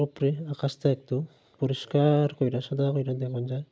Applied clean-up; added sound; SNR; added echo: none; none; none; none.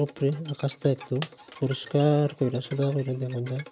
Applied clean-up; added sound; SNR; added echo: none; Bowed string instrument + Coin (dropping); 18 dB; none.